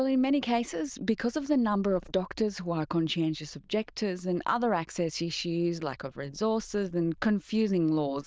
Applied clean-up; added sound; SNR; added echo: neural diffusion model UNIVERSE++.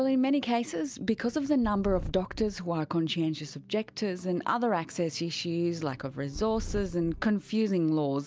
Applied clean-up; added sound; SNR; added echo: none; Purr; 13 dB; none.